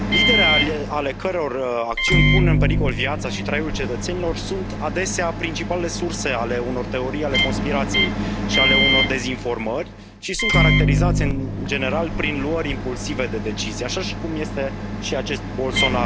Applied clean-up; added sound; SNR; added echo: none; Microwave oven; -3 dB; none.